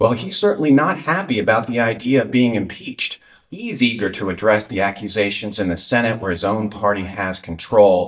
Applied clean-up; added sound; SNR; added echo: neural mask model DeepFilterNet 3.